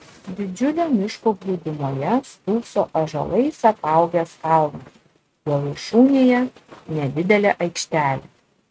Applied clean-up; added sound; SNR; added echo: neural mask model RNNoise.